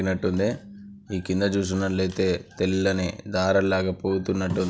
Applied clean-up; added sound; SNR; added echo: none; none; none; none.